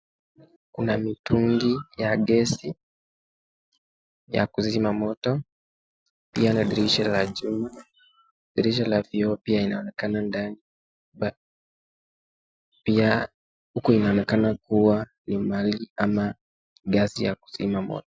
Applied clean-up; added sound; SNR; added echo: classical method Wiener filter.